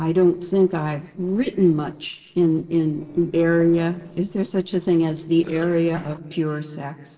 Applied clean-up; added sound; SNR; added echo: neural separator model SepFormer DNS4.